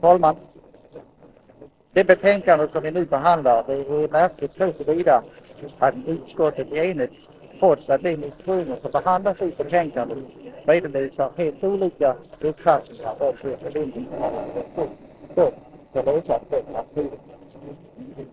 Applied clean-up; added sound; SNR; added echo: neural separator model SepFormer DNS4.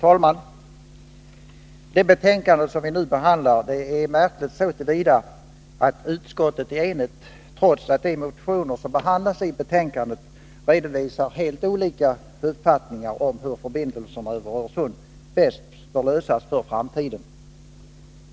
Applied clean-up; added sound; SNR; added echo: none; none; none; none.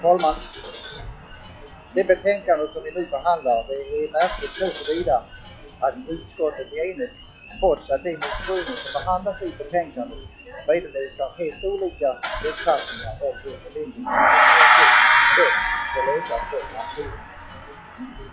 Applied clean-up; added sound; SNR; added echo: classical method log-MMSE.